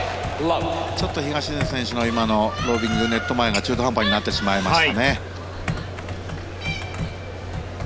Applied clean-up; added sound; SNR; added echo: none; Computer keyboard; 7 dB; none.